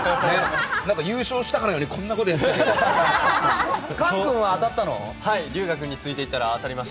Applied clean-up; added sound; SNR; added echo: none; none; none; none.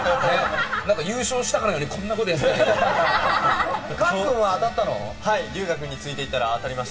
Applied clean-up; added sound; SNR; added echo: none; Telephone; 17 dB; reverberation time 3.0 s.